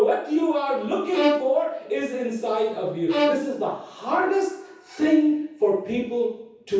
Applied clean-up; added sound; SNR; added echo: none; Bowed string instrument; 5 dB; reverberation time 0.6 s.